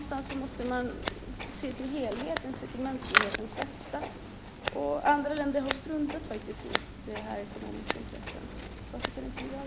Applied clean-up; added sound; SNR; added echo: none; Scissors; 2 dB; none.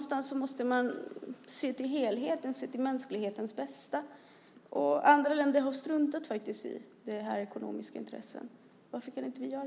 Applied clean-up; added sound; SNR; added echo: none; none; none; none.